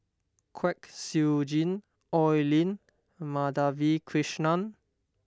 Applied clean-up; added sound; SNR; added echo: none; none; none; none.